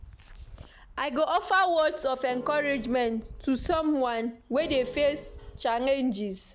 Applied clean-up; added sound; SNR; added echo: none; Keyboard (musical) + Bird; 18 dB; none.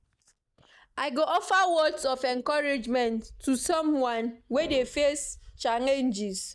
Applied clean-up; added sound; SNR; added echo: neural mask model DeepFilterNet 3.